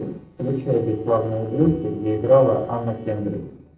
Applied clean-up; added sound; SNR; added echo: neural separator model SepFormer DNS4.